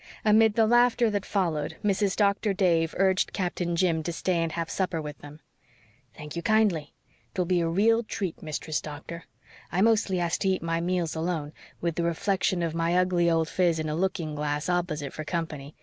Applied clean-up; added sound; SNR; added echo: neural mask model Resemble Enhance denoiser.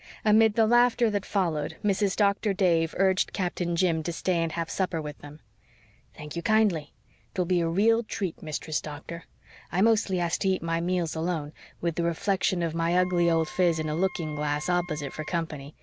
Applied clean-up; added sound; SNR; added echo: none; Wind instrument, woodwind instrument; 18 dB; none.